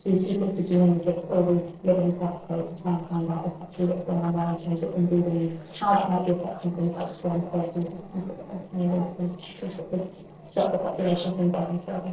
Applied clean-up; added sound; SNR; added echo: neural separator model SepFormer DNS4.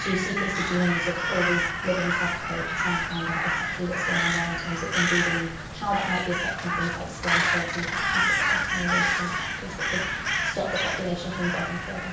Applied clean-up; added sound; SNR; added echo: none; Crow; -3 dB; reverberation time 0.7 s.